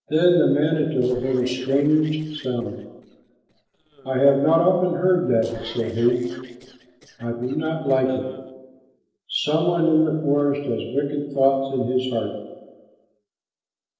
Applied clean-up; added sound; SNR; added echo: neural separator model SepFormer DNS4.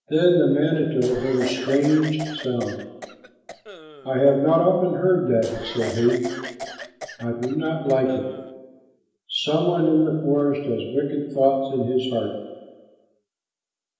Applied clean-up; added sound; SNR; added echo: none; Cough; 14 dB; reverberation time 1.0 s.